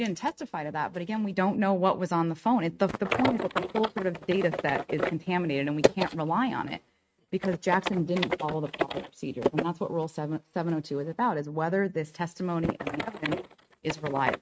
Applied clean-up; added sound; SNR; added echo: neural mask model RNNoise.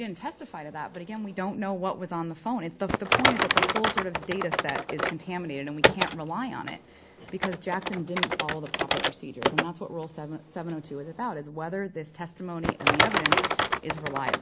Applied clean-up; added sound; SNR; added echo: none; Typing; -4 dB; none.